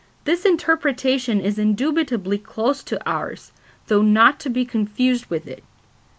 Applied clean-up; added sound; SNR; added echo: none; none; none; none.